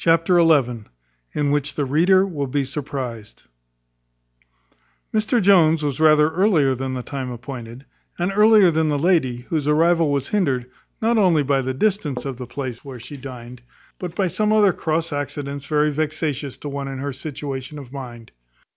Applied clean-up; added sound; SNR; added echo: none; none; none; none.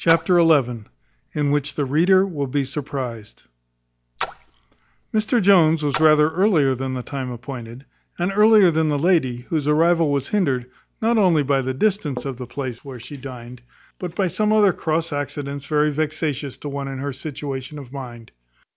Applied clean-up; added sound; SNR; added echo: none; Splash, splatter; 15 dB; none.